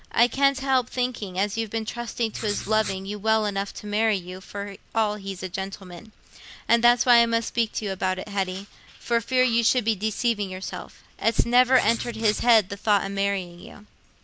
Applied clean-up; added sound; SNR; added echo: none; Writing; 11 dB; none.